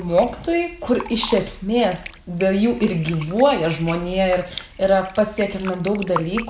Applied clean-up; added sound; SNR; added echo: none; Fill (with liquid); 16 dB; none.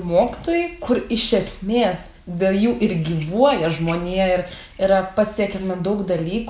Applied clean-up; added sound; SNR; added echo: none; none; none; none.